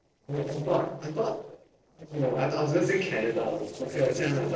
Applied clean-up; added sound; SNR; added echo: neural separator model SepFormer DNS4.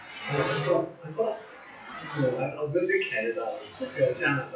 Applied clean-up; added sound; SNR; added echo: classical method WPE with log-MMSE.